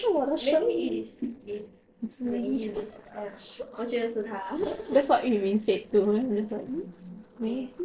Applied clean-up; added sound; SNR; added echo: neural separator model SepFormer DNS4.